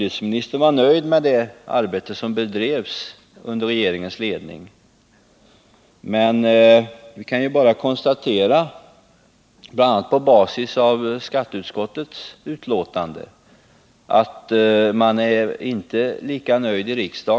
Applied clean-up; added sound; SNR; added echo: none; none; none; none.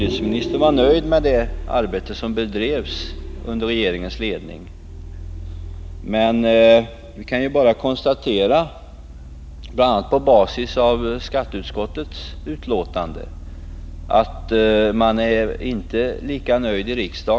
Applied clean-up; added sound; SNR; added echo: none; Vehicle; 11 dB; none.